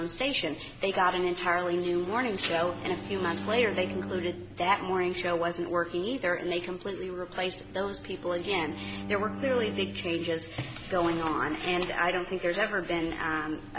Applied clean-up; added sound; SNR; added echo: none; Bowed string instrument; 13 dB; none.